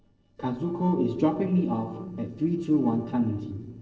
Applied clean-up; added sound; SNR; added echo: neural separator model SepFormer DNS4.